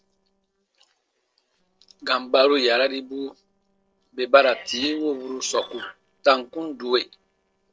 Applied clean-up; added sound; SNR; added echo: neural separator model SepFormer DNS4.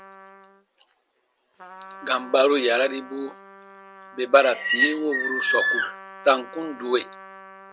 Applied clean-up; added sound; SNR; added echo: none; Trumpet; 20 dB; none.